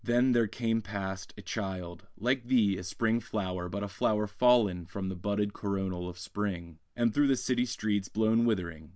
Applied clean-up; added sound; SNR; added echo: none; none; none; none.